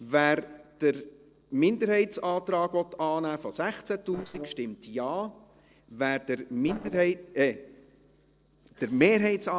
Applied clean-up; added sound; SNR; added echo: neural separator model SepFormer DNS4.